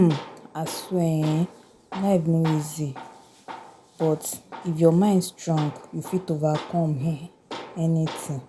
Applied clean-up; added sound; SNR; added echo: none; Tools; 15 dB; none.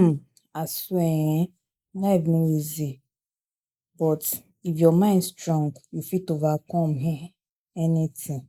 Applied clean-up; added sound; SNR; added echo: neural mask model Resemble Enhance denoiser.